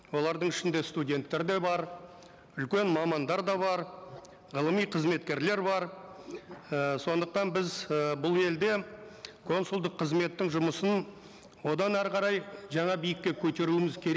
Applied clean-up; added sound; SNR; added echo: none; none; none; none.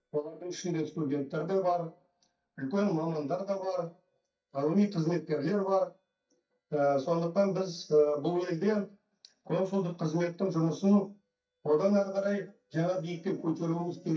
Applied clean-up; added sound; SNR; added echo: neural mask model DeepFilterNet 3.